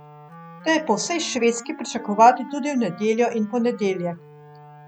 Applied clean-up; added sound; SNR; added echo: none; Wind instrument, woodwind instrument; 19 dB; none.